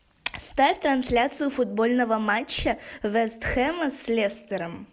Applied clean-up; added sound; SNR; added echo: none; none; none; none.